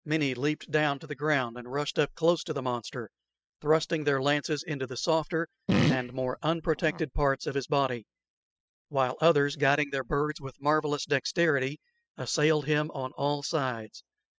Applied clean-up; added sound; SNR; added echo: classical method spectral subtraction.